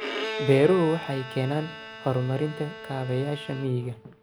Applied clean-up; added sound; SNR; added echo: none; Bowed string instrument; 10 dB; none.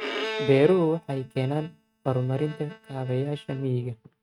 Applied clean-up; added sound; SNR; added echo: neural mask model RNNoise.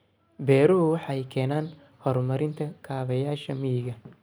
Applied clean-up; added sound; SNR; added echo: none; none; none; none.